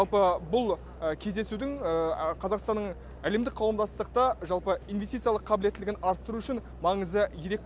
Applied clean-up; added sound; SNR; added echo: none; none; none; none.